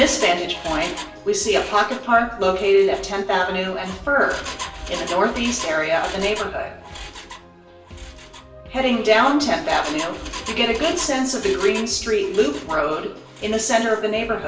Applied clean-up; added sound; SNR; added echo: none; Engine; 15 dB; reverberation time 0.8 s.